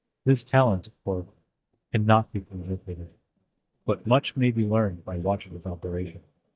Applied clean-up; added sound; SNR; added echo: neural mask model DeepFilterNet 3.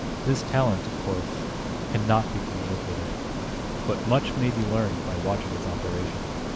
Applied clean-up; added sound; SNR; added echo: none; Ocean; 2 dB; none.